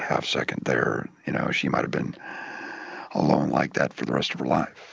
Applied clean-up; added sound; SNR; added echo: none; none; none; none.